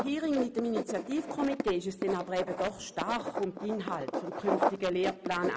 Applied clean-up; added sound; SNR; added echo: none; Writing; 4 dB; none.